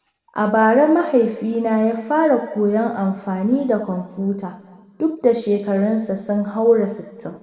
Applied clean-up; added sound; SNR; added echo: none; none; none; reverberation time 1.4 s.